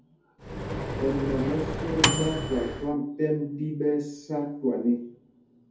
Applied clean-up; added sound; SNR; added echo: none; Microwave oven; 0 dB; reverberation time 0.6 s.